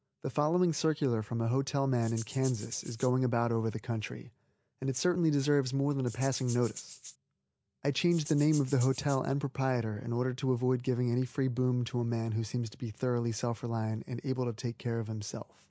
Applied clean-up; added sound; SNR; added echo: none; Rattle (instrument); 16 dB; none.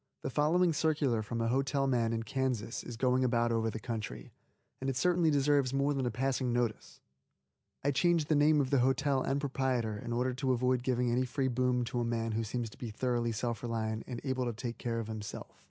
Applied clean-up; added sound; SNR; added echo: none; none; none; none.